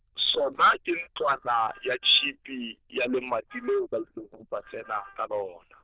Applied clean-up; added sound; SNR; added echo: neural diffusion model UNIVERSE++.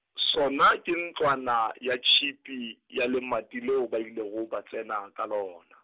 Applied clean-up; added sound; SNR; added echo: none; none; none; none.